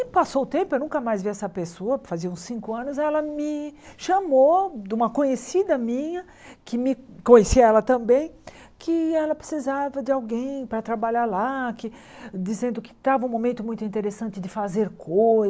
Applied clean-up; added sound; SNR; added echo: none; none; none; none.